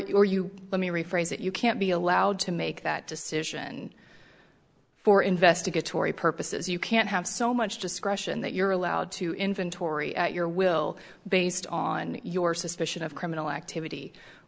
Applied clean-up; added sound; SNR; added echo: none; none; none; none.